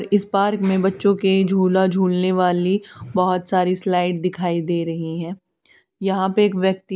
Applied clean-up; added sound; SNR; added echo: none; none; none; none.